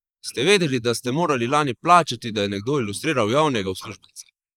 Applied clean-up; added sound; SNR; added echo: neural mask model Resemble Enhance denoiser.